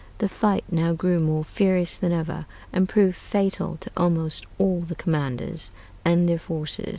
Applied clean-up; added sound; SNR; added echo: none; none; none; none.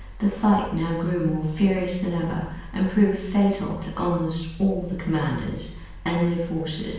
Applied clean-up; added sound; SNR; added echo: none; none; none; reverberation time 0.7 s.